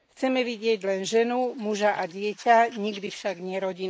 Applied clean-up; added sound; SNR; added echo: neural mask model Resemble Enhance denoiser.